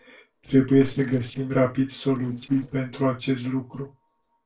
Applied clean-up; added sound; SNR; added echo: neural separator model SepFormer DNS4.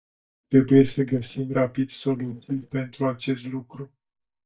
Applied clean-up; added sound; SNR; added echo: neural mask model DeepFilterNet 3.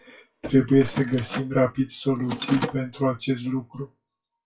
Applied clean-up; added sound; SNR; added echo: classical method WPE with log-MMSE.